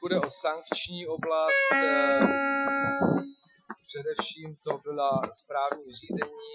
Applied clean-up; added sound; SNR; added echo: classical method Wiener filter.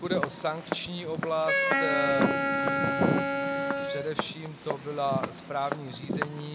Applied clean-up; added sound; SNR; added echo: none; Walk, footsteps + Wind instrument, woodwind instrument; -4 dB; none.